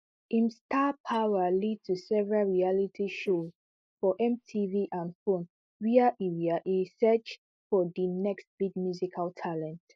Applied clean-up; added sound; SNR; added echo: neural mask model Resemble Enhance denoiser.